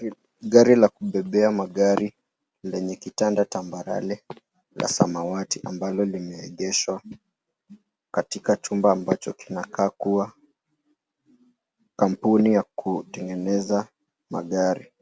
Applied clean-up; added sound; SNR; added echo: none; none; none; none.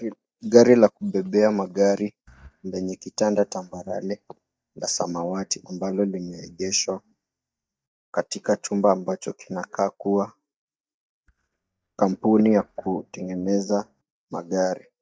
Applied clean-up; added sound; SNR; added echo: neural mask model DeepFilterNet 3.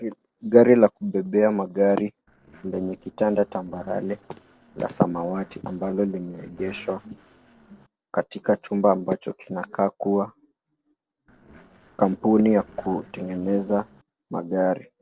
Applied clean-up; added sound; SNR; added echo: neural separator model SepFormer DNS4.